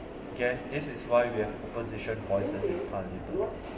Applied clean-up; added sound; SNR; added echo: none; Subway, metro, underground; 4 dB; reverberation time 2.3 s.